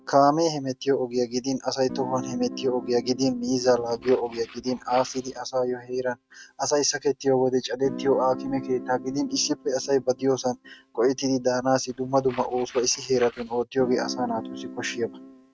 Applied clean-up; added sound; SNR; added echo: neural mask model RNNoise.